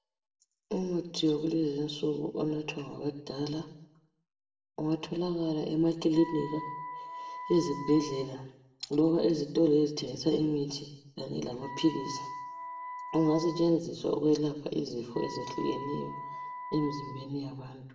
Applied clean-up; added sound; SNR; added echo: none; Wind instrument, woodwind instrument; 11 dB; reverberation time 0.7 s.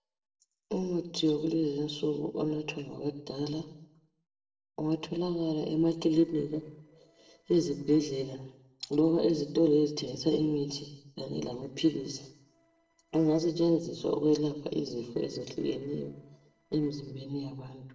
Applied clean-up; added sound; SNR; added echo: neural separator model SepFormer DNS4.